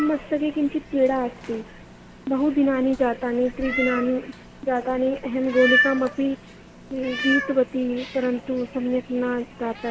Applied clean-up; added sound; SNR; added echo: none; Meow; 8 dB; none.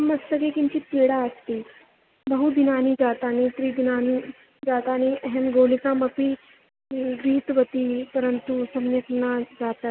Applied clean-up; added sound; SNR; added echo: none; none; none; none.